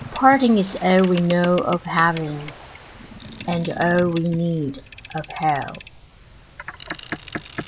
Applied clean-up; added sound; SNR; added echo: none; Boat, Water vehicle; 14 dB; none.